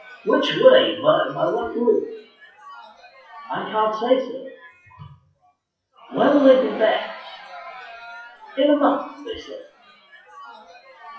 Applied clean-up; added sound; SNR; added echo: classical method WPE with log-MMSE.